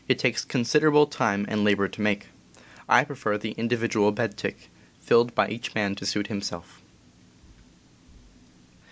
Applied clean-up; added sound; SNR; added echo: none; none; none; none.